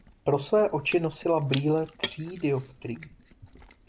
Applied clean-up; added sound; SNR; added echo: none; Chewing, mastication; 13 dB; none.